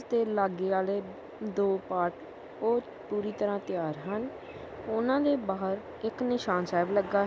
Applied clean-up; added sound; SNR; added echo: none; none; none; none.